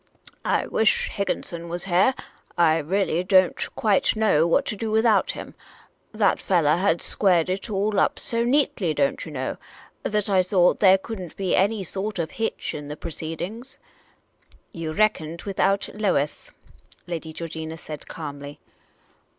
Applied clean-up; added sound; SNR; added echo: none; none; none; none.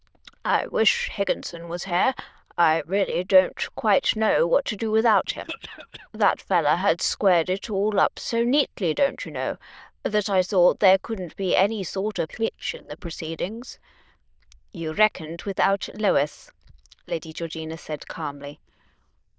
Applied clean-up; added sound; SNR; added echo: neural diffusion model UNIVERSE++.